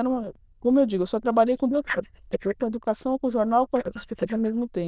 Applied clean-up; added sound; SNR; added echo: neural diffusion model UNIVERSE++.